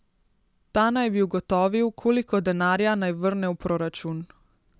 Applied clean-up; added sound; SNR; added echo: none; none; none; none.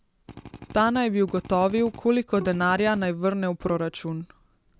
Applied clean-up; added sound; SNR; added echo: none; Bowed string instrument + Drill; 18 dB; none.